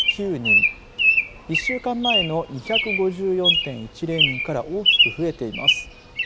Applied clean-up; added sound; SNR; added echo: none; Bird vocalization, bird call, bird song; -5 dB; none.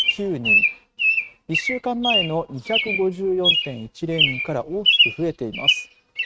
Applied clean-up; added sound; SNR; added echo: neural mask model RNNoise.